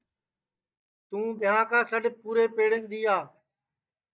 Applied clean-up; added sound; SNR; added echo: neural mask model DeepFilterNet 3.